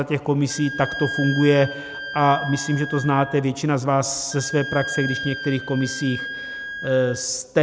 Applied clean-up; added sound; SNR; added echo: none; Wind instrument, woodwind instrument; 10 dB; none.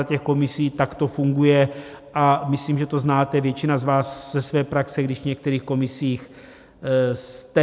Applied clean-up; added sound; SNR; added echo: none; none; none; none.